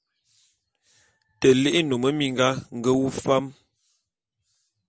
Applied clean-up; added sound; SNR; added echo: none; none; none; none.